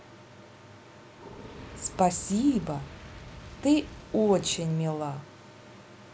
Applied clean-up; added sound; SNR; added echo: none; Fire; 18 dB; none.